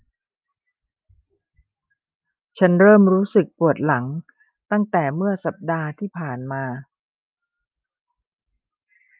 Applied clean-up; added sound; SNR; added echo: none; none; none; none.